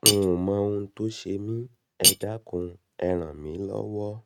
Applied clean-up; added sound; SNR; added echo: neural mask model RNNoise.